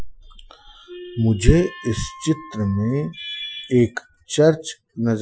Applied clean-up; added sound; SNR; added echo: classical method Wiener filter.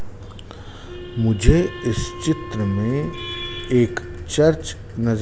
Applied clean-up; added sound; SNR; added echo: none; Wind instrument, woodwind instrument; 15 dB; none.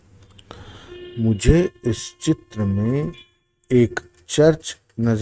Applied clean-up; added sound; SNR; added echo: neural mask model RNNoise.